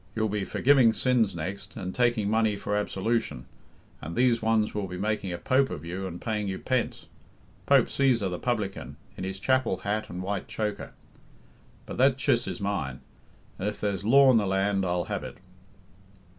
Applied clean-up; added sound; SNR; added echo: none; none; none; none.